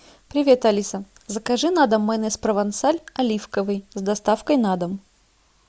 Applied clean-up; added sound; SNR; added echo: none; none; none; none.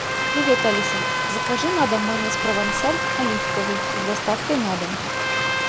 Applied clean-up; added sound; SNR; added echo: none; Trumpet + Stream; -2 dB; none.